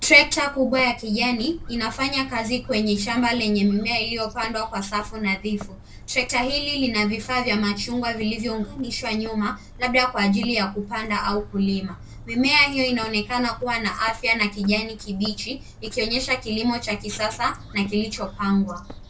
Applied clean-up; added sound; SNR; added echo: none; Bird; 16 dB; reverberation time 0.2 s.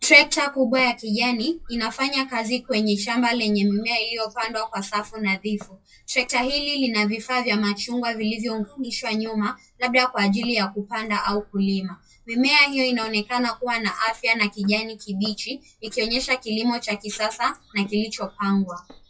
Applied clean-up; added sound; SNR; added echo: classical method WPE with log-MMSE.